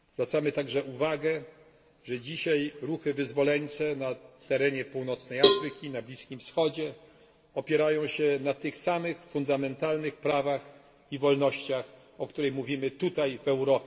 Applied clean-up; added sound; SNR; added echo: none; Cowbell; -4 dB; reverberation time 0.3 s.